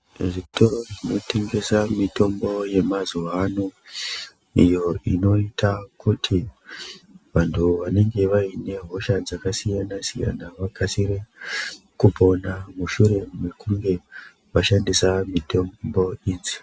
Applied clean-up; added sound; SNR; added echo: none; none; none; none.